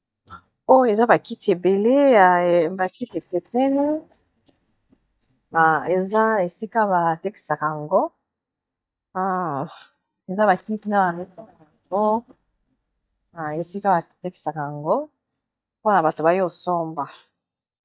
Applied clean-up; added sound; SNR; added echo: neural mask model DeepFilterNet 3.